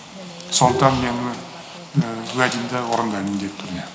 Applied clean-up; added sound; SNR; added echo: none; Bowed string instrument; 12 dB; none.